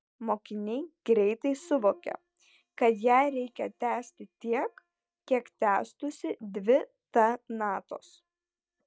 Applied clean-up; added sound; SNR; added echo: neural mask model DeepFilterNet 3.